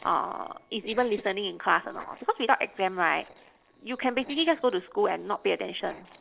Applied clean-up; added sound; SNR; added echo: neural separator model SepFormer DNS4.